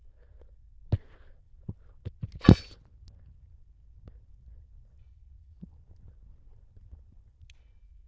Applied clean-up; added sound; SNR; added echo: neural diffusion model UNIVERSE++.